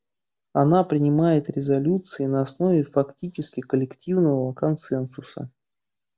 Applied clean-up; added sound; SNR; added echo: none; none; none; none.